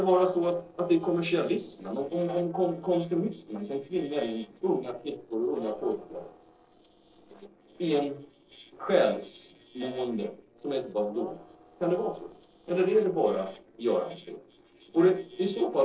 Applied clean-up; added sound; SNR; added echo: neural separator model SepFormer DNS4.